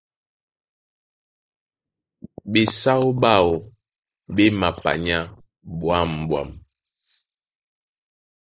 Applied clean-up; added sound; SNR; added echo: neural mask model Resemble Enhance denoiser.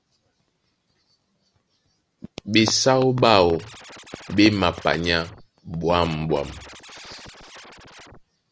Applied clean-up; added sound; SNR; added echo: none; Scratching (performance technique); 20 dB; none.